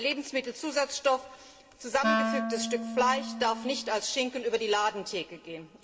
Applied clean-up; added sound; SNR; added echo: none; Wind instrument, woodwind instrument; 2 dB; reverberation time 2.3 s.